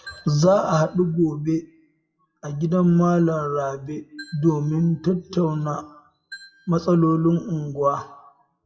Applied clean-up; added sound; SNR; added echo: classical method WPE with log-MMSE.